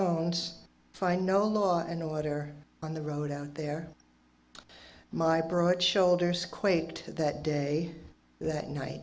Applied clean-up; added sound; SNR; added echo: none; none; none; none.